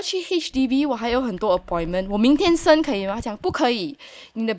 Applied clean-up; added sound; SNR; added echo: neural mask model DeepFilterNet 3.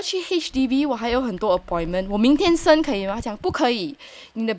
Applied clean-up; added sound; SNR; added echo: none; Chatter / Chirp, tweet / Car passing by / Typing + Bus / Engine; 18 dB; none.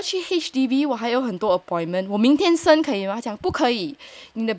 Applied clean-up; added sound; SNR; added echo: none; none; none; none.